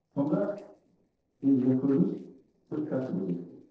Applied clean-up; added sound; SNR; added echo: neural separator model SepFormer DNS4.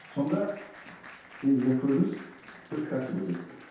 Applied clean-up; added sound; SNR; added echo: none; Applause; 19 dB; reverberation time 0.8 s.